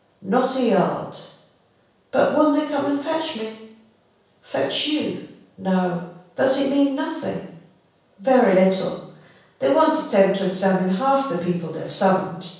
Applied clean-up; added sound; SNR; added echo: none; none; none; reverberation time 0.7 s.